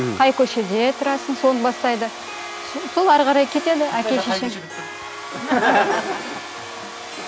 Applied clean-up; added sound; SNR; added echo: none; Domestic sounds, home sounds + Harp; 11 dB; none.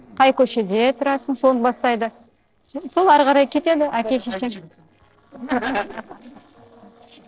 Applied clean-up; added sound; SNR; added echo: neural separator model SepFormer DNS4.